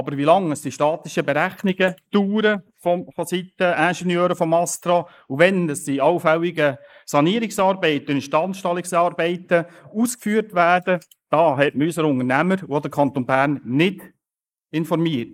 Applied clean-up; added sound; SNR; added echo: neural mask model Resemble Enhance denoiser.